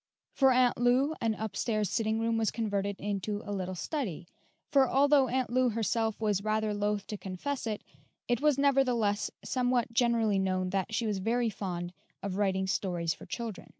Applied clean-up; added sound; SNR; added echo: none; none; none; none.